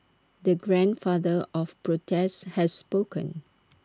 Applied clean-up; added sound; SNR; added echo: none; none; none; none.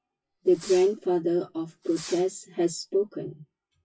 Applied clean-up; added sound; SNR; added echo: classical method WPE with log-MMSE.